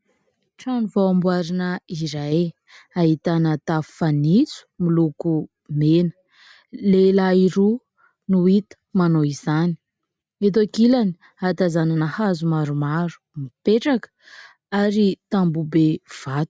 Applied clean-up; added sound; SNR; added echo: none; none; none; none.